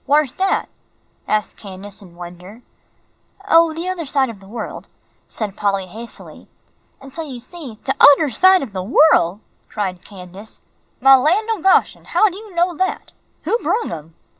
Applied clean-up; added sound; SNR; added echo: none; none; none; none.